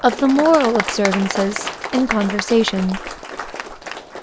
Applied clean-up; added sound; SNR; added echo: none; Applause; 8 dB; none.